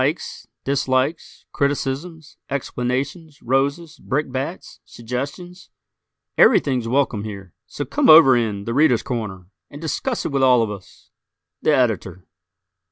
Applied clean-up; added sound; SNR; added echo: none; none; none; none.